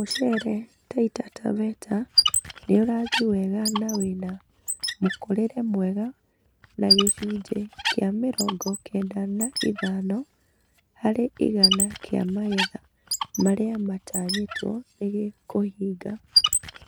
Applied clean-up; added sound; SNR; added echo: none; Squeak; 3 dB; none.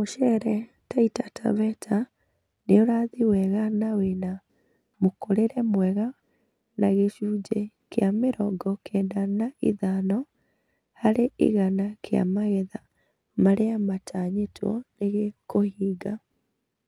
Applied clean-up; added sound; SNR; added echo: none; none; none; none.